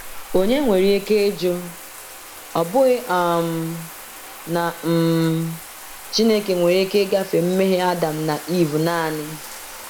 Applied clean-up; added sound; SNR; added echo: none; Bathtub (filling or washing); 14 dB; none.